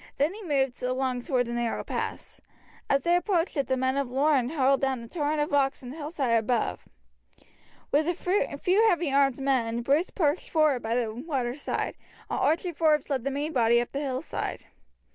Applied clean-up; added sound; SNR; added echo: none; none; none; none.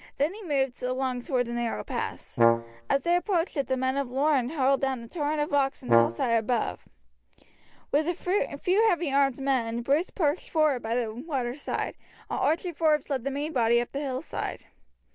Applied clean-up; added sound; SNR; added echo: none; Brass instrument; 0 dB; none.